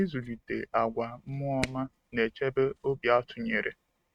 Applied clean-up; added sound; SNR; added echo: neural mask model RNNoise.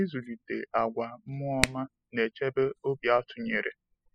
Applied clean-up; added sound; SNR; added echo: classical method spectral subtraction.